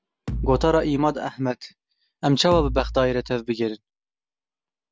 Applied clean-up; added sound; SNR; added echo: none; Bass drum; 8 dB; none.